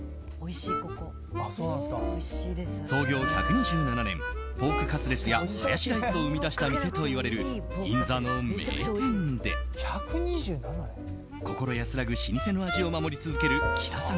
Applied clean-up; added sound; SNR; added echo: none; none; none; none.